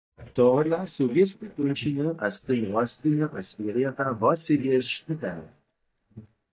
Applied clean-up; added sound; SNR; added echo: neural mask model DeepFilterNet 3.